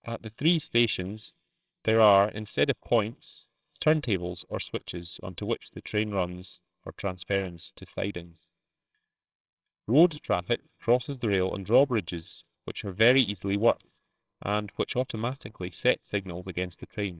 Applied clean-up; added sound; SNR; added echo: neural separator model SepFormer WHAMR!.